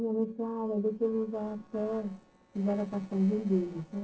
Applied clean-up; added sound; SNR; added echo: neural separator model SepFormer DNS4.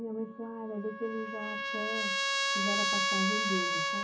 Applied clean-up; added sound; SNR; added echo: none; Trumpet; -5 dB; reverberation time 0.3 s.